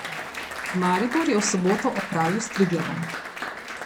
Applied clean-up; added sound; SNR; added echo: none; Applause; 7 dB; none.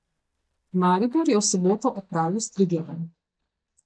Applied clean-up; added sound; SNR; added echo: neural mask model DeepFilterNet 3.